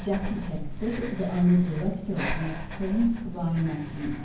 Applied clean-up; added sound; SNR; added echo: none; Breathing; 7 dB; reverberation time 0.9 s.